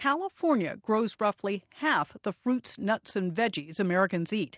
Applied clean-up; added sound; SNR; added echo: none; none; none; none.